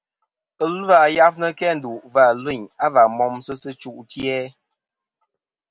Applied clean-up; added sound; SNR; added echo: none; none; none; none.